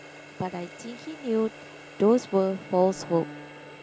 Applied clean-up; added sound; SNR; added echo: none; Bowed string instrument + Water tap, faucet; 17 dB; none.